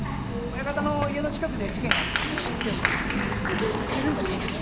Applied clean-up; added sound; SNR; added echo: none; Applause; -4 dB; none.